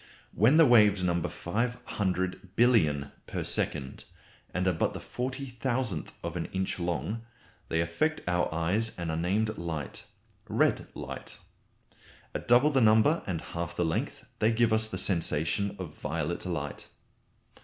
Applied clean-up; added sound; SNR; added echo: none; none; none; none.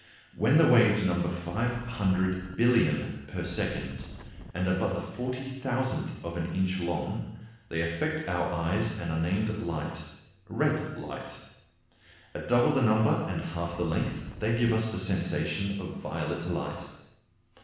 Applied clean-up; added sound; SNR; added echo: none; Wind; 14 dB; reverberation time 0.9 s.